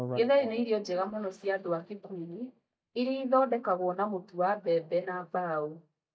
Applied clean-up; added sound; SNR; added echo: neural mask model DeepFilterNet 3.